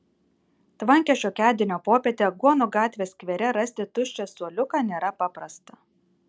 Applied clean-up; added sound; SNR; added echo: none; none; none; none.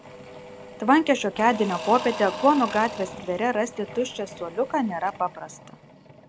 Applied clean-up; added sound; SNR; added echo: none; Engine / Drill / Mechanisms; 13 dB; none.